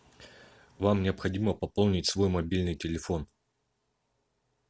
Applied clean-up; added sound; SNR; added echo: none; none; none; none.